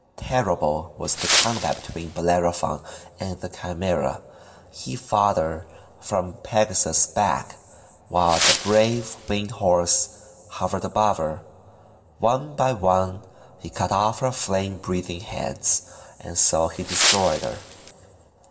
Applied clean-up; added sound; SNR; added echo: none; Wind; 0 dB; reverberation time 2.0 s.